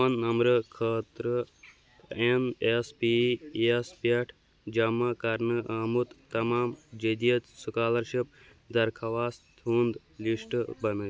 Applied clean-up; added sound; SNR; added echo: none; none; none; none.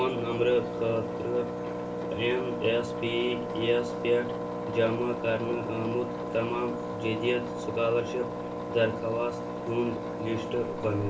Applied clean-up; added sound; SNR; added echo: none; Engine; 4 dB; reverberation time 0.3 s.